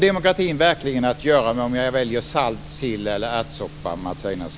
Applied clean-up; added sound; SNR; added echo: none; none; none; none.